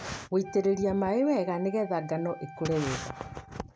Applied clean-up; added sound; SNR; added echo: none; Wind instrument, woodwind instrument; 18 dB; none.